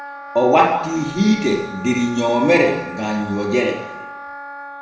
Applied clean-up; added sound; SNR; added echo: none; Wind instrument, woodwind instrument; 14 dB; reverberation time 1.0 s.